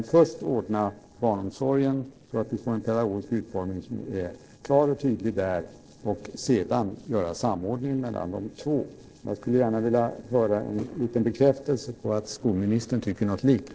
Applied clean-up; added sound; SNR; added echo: neural separator model SepFormer DNS4.